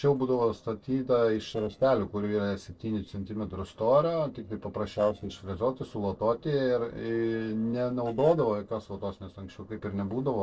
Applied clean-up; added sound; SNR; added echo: neural separator model SepFormer DNS4.